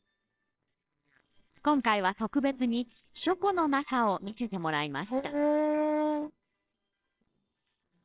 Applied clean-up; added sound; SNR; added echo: neural separator model SepFormer WHAMR!.